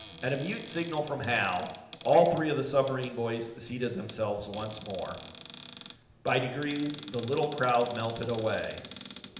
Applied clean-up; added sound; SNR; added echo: none; Cupboard open or close; 12 dB; reverberation time 0.8 s.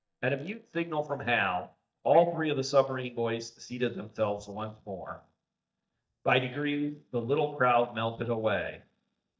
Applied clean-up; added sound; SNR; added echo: neural mask model DeepFilterNet 3.